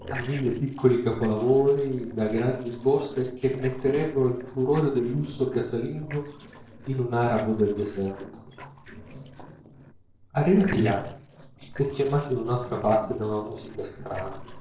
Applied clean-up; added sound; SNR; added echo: neural separator model SepFormer DNS4.